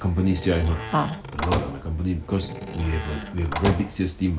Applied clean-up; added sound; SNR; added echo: none; Slam; 7 dB; none.